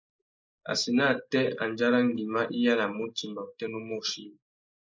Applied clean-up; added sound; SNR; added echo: neural mask model Resemble Enhance denoiser.